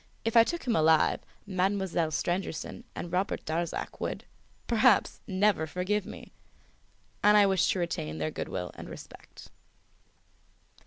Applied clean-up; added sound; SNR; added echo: none; none; none; none.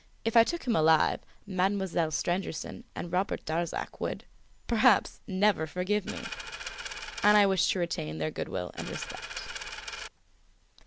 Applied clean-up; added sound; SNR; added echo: none; Coin (dropping); 9 dB; none.